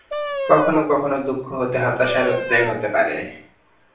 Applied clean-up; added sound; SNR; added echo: none; Wind instrument, woodwind instrument; 8 dB; reverberation time 0.5 s.